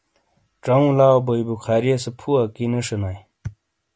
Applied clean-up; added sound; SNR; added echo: none; none; none; none.